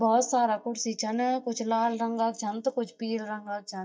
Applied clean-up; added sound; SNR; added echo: neural mask model DeepFilterNet 3.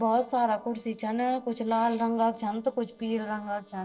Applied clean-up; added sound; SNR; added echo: neural separator model SepFormer DNS4.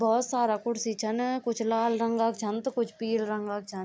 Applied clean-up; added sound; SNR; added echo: none; none; none; none.